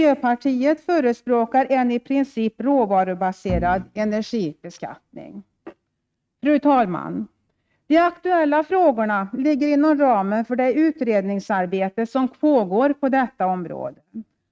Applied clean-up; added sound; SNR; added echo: neural mask model RNNoise.